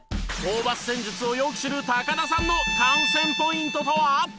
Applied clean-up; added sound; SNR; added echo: none; Bowed string instrument; 4 dB; none.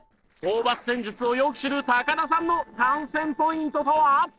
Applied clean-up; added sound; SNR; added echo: neural separator model SepFormer DNS4.